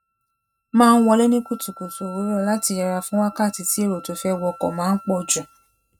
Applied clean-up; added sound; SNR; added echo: neural mask model RNNoise.